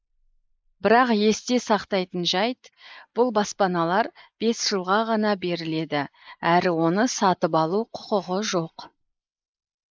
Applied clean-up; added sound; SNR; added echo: neural mask model Resemble Enhance denoiser.